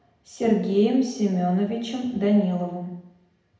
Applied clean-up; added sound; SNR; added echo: none; none; none; reverberation time 0.8 s.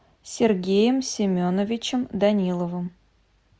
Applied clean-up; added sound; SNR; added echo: none; none; none; none.